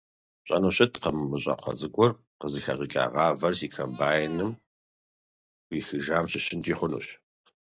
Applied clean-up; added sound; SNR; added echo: none; Livestock, farm animals, working animals; 20 dB; none.